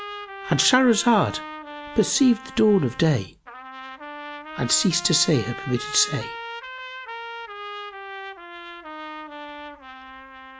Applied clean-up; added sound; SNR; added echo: none; Trumpet; 12 dB; none.